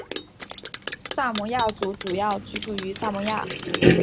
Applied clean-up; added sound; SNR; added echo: none; Drip; -3 dB; none.